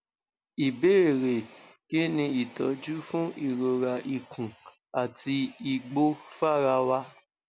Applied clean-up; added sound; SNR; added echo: none; none; none; none.